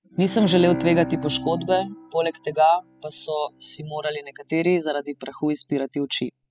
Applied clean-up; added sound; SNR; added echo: classical method spectral subtraction.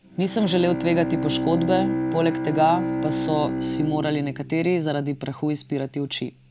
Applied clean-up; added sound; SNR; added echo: none; Bowed string instrument; 4 dB; none.